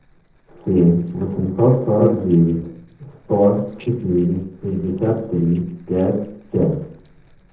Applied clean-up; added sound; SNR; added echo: neural separator model SepFormer DNS4.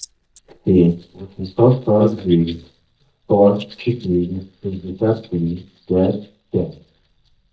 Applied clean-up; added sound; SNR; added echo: neural mask model DeepFilterNet 3.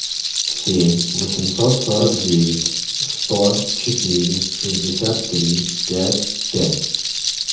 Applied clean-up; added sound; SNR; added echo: none; Rattle; 2 dB; reverberation time 0.7 s.